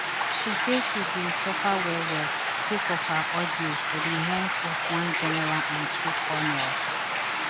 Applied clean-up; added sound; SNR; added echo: none; Stream; -4 dB; none.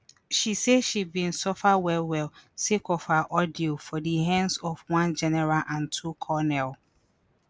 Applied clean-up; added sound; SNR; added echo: none; none; none; none.